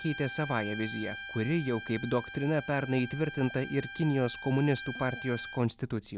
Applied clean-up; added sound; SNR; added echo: none; Bowed string instrument; 12 dB; none.